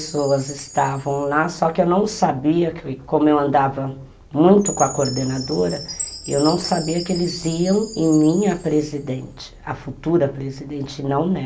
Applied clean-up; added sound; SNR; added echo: none; Chime; 15 dB; none.